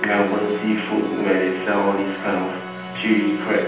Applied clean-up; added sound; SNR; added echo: none; Organ; 11 dB; reverberation time 0.8 s.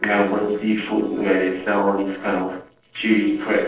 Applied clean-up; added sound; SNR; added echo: neural separator model SepFormer DNS4.